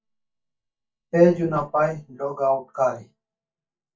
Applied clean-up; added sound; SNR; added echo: neural mask model DeepFilterNet 3.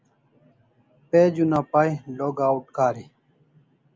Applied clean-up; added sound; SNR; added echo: none; none; none; none.